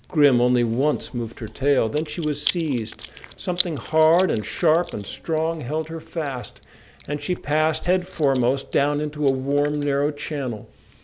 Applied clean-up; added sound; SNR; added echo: none; Chewing, mastication; 17 dB; none.